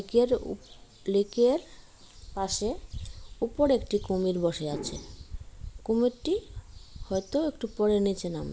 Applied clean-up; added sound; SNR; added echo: none; none; none; none.